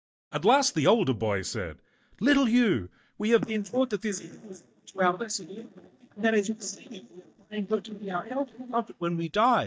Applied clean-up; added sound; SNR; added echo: neural mask model DeepFilterNet 3.